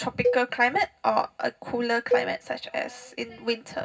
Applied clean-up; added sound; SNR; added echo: none; Cowbell; 5 dB; reverberation time 0.4 s.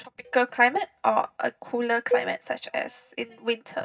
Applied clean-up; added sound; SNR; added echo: neural mask model DeepFilterNet 3.